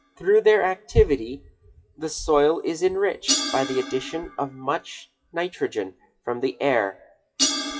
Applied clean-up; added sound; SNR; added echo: classical method WPE with log-MMSE.